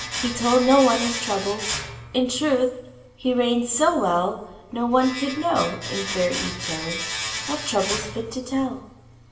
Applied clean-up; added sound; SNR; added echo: none; Domestic sounds, home sounds; 9 dB; reverberation time 0.7 s.